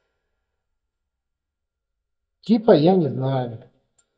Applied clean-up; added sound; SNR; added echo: neural mask model DeepFilterNet 3.